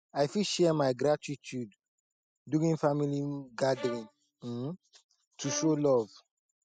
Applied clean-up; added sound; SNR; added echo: classical method spectral subtraction.